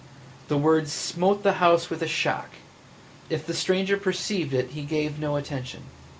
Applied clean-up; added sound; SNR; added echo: none; none; none; none.